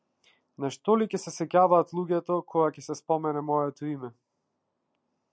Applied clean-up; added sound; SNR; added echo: none; none; none; none.